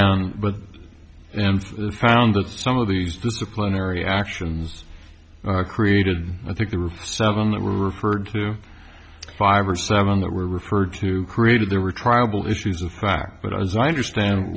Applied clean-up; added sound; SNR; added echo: none; none; none; none.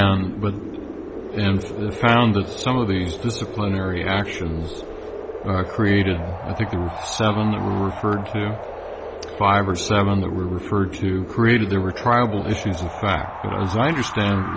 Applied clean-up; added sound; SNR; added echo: none; Wind; 10 dB; none.